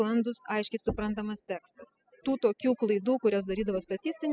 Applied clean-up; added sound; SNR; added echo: classical method spectral subtraction.